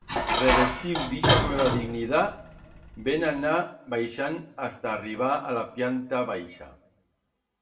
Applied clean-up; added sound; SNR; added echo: none; Dishes, pots, and pans; -1 dB; reverberation time 0.5 s.